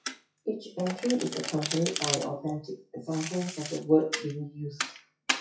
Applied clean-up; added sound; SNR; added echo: classical method WPE with log-MMSE.